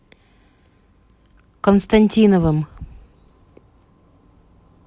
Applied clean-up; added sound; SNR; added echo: none; none; none; none.